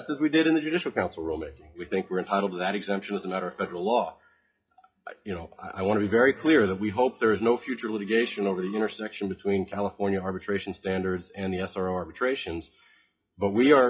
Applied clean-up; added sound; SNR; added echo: classical method WPE with log-MMSE.